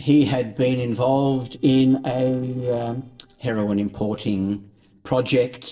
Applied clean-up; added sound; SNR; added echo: neural separator model SepFormer DNS4.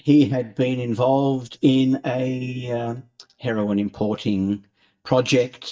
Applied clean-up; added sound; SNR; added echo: neural mask model DeepFilterNet 3.